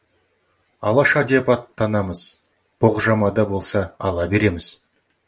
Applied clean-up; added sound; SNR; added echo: none; none; none; none.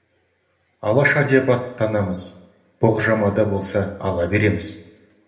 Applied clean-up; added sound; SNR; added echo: none; none; none; reverberation time 0.9 s.